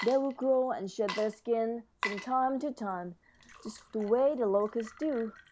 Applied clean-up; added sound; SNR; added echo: none; Water / Liquid; 15 dB; none.